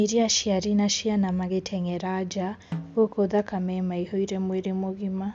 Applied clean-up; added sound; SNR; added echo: none; Snare drum; 15 dB; none.